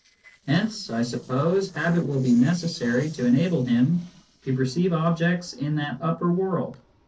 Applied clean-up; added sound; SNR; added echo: neural separator model SepFormer DNS4.